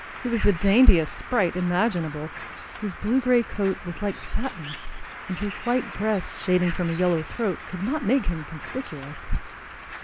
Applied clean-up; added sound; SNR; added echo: none; Bird; 13 dB; none.